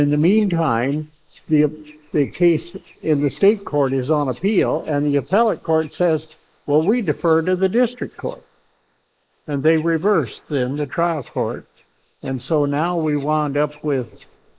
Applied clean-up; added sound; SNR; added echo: neural mask model Resemble Enhance denoiser.